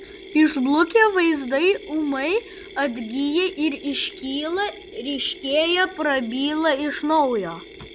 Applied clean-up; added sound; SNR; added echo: none; Mechanisms; 18 dB; none.